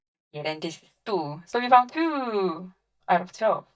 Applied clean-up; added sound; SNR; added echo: neural mask model DeepFilterNet 3.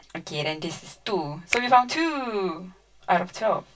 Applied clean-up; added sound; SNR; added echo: none; Finger snapping; 12 dB; reverberation time 0.1 s.